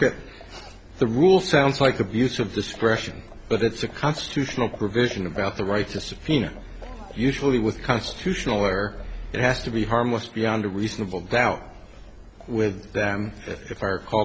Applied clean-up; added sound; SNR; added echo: none; Livestock, farm animals, working animals; 16 dB; none.